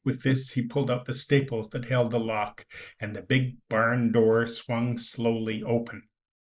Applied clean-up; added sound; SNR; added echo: neural mask model Resemble Enhance denoiser.